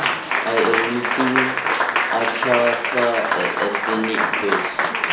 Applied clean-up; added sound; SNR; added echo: none; Applause; -3 dB; reverberation time 2.7 s.